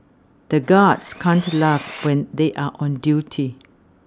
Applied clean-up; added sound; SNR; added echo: none; Sawing; 14 dB; none.